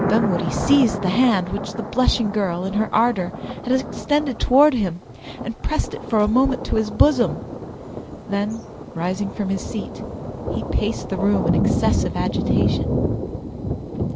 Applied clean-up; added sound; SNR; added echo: none; Thunder; 4 dB; none.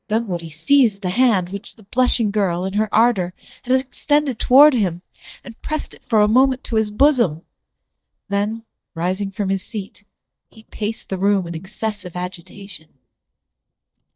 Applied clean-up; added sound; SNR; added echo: neural mask model DeepFilterNet 3.